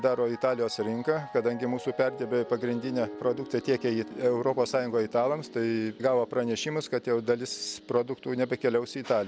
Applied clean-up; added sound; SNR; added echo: none; Piano; 17 dB; none.